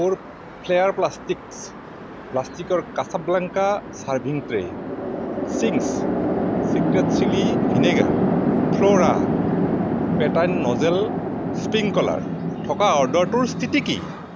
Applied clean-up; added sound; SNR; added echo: none; Chatter / Traffic noise, roadway noise / Train; -1 dB; none.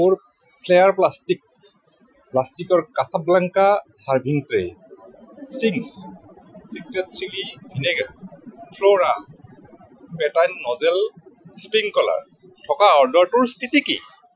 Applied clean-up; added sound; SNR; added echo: classical method Wiener filter.